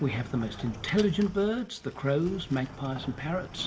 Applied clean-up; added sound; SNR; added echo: none; Sliding door; 14 dB; reverberation time 0.5 s.